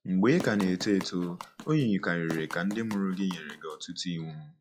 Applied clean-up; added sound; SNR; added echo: classical method log-MMSE.